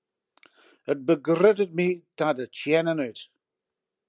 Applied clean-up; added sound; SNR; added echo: none; none; none; none.